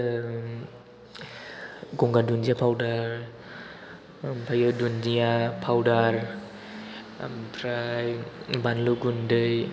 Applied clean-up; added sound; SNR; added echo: none; none; none; none.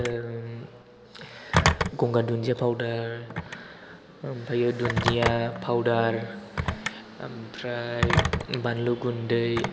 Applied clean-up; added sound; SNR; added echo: none; Telephone; 3 dB; none.